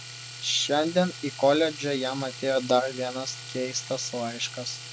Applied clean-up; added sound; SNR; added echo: none; Domestic sounds, home sounds; 13 dB; none.